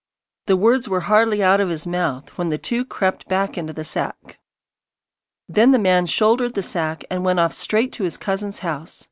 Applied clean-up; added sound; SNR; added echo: none; none; none; none.